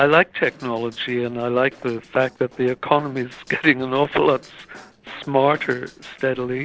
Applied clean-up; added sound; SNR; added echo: neural separator model SepFormer DNS4.